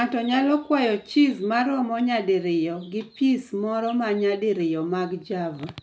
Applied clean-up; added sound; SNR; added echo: none; none; none; none.